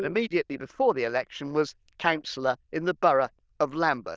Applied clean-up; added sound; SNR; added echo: neural diffusion model UNIVERSE++.